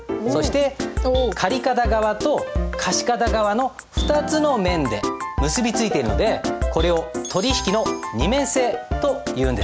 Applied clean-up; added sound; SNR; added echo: none; none; none; none.